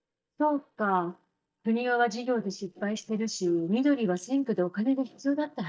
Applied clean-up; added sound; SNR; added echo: neural mask model DeepFilterNet 3.